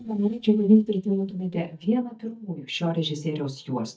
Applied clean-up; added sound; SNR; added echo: neural mask model DeepFilterNet 3.